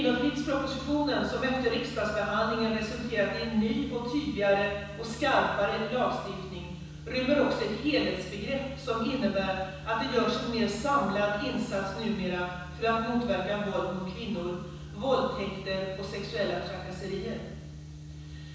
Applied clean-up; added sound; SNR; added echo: none; none; none; reverberation time 1.1 s.